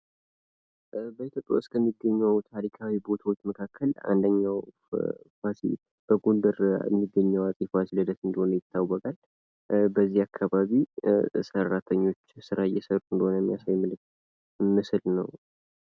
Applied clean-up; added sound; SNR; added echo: none; none; none; none.